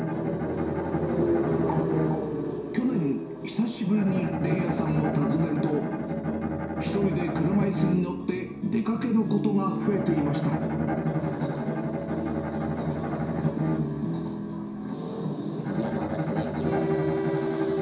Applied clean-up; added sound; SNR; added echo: none; Bowed string instrument; 3 dB; reverberation time 0.7 s.